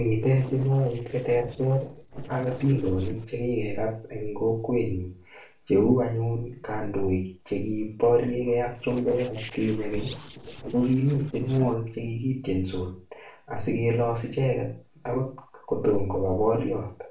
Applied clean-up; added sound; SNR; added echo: neural separator model SepFormer DNS4.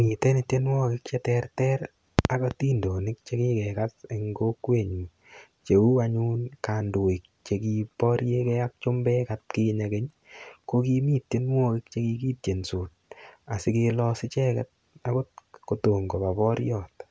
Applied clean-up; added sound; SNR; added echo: none; none; none; none.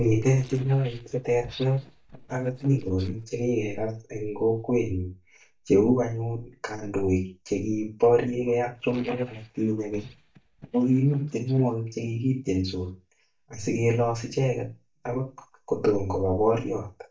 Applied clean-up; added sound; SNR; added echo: neural mask model DeepFilterNet 3.